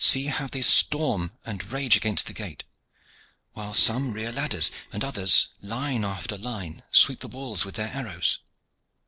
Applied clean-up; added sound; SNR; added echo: neural separator model SepFormer DNS4.